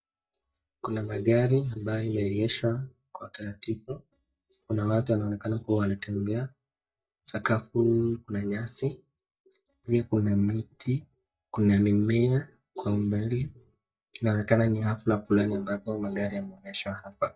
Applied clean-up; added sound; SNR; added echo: neural mask model DeepFilterNet 3.